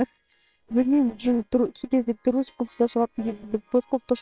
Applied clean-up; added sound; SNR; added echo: neural separator model SepFormer WHAMR!.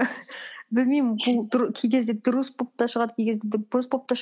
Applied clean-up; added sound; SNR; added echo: none; none; none; none.